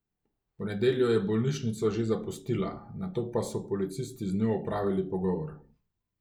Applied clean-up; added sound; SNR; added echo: none; none; none; none.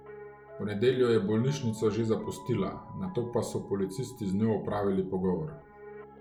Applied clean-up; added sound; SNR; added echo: none; Piano; 19 dB; none.